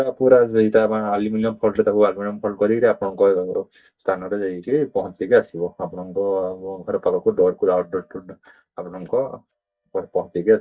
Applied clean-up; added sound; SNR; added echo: neural mask model DeepFilterNet 3.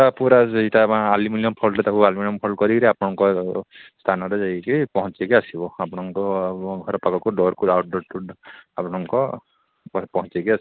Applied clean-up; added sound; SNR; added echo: none; none; none; none.